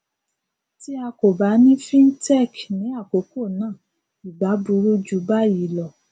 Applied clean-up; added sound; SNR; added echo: none; none; none; none.